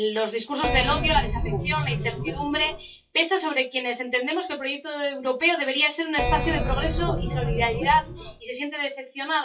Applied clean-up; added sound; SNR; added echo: classical method WPE with log-MMSE.